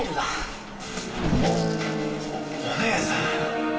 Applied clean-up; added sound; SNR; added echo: none; Race car, auto racing / Accelerating, revving, vroom; 1 dB; reverberation time 2.7 s.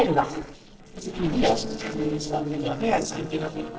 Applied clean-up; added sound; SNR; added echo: neural separator model SepFormer DNS4.